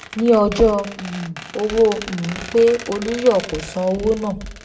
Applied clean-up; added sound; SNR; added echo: none; Squeak; 15 dB; reverberation time 0.5 s.